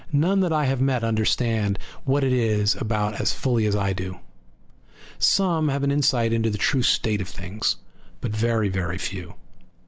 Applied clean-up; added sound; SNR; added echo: none; none; none; none.